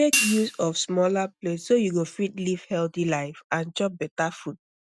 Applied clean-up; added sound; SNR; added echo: none; Hi-hat; 2 dB; none.